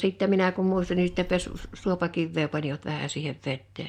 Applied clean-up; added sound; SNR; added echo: neural mask model DeepFilterNet 3.